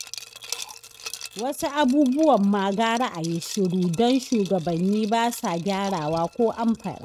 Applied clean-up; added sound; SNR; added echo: neural mask model RNNoise.